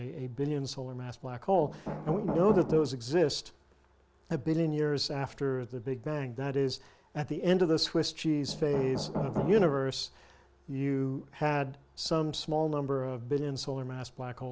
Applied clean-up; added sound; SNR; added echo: none; Knock; 4 dB; none.